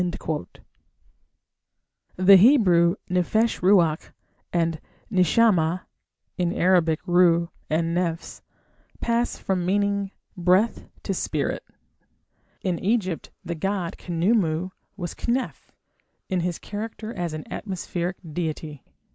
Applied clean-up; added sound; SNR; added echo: none; none; none; none.